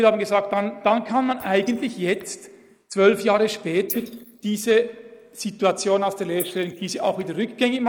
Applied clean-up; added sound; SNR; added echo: neural mask model Resemble Enhance denoiser.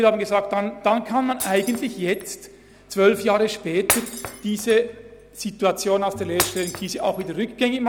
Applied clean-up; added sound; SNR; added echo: none; Shatter; 11 dB; none.